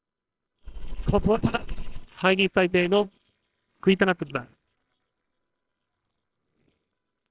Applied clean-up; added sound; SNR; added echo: neural separator model SepFormer WHAMR!.